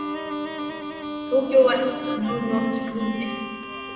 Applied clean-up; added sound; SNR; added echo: none; Bowed string instrument; 7 dB; reverberation time 1.5 s.